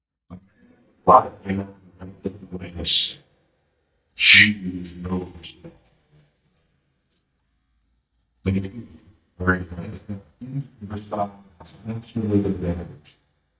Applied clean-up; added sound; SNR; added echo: neural mask model DeepFilterNet 3.